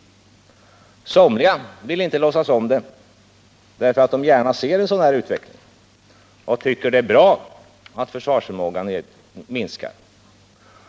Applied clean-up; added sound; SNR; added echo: none; none; none; none.